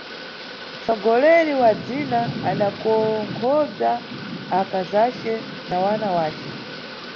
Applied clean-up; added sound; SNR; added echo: none; Thunder / Rain; 11 dB; none.